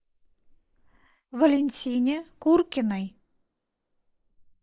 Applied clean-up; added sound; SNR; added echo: neural mask model Resemble Enhance denoiser.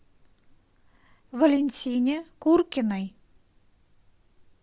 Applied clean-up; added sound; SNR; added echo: none; none; none; none.